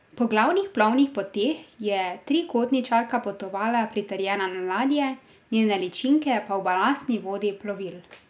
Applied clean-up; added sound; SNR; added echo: none; none; none; none.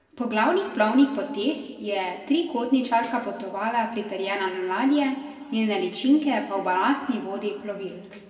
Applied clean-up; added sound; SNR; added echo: neural separator model SepFormer DNS4.